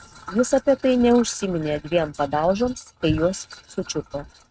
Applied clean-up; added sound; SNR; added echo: neural mask model RNNoise.